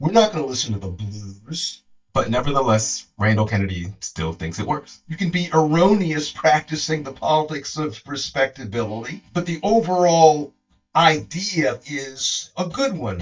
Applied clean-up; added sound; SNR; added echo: neural mask model DeepFilterNet 3.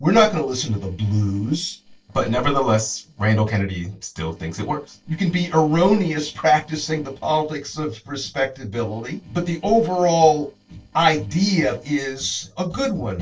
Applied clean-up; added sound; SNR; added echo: neural separator model SepFormer DNS4.